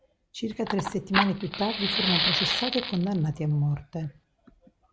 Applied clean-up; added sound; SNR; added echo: none; Fire; 1 dB; none.